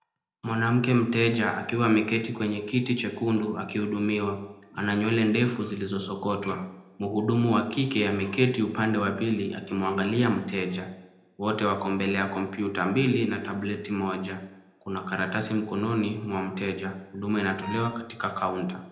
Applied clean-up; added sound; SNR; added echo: none; Wind instrument, woodwind instrument; 13 dB; reverberation time 0.8 s.